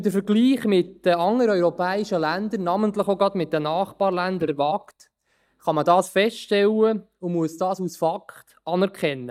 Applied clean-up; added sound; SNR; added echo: neural mask model DeepFilterNet 3.